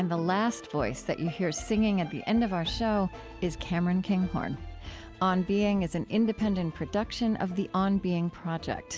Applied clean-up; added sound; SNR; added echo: none; none; none; none.